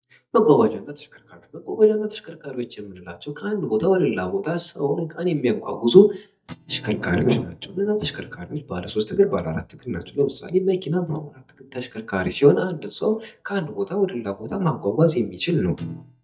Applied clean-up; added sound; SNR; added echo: neural mask model DeepFilterNet 3.